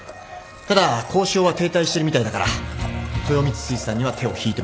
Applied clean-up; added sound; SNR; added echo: none; Domestic sounds, home sounds; 17 dB; none.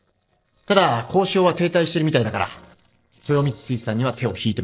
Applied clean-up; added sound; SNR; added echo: neural separator model SepFormer DNS4.